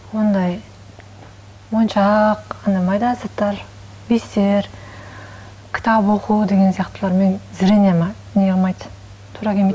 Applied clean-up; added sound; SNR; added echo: none; none; none; none.